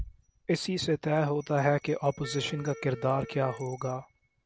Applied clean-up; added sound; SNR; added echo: none; Wind chime + Wind instrument, woodwind instrument; 17 dB; none.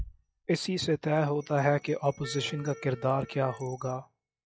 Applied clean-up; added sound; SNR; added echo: classical method log-MMSE.